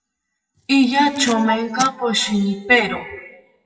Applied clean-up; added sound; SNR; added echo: classical method WPE with log-MMSE.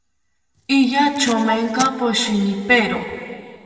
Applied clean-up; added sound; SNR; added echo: none; Packing tape, duct tape; 16 dB; reverberation time 1.8 s.